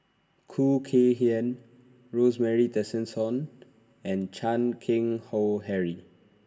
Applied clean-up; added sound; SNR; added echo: none; none; none; reverberation time 0.7 s.